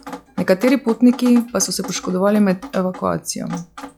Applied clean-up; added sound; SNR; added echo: classical method log-MMSE.